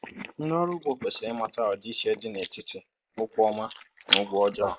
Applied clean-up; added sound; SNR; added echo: neural mask model Resemble Enhance denoiser.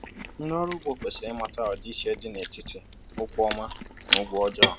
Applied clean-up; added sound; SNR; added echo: none; Chewing, mastication; 0 dB; none.